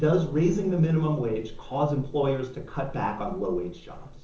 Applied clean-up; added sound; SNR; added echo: neural separator model SepFormer DNS4.